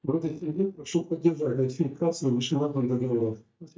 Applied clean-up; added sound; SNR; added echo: neural mask model DeepFilterNet 3.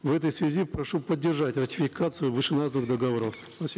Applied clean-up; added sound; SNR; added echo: none; none; none; none.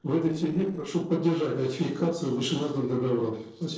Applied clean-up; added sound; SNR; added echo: neural separator model SepFormer DNS4.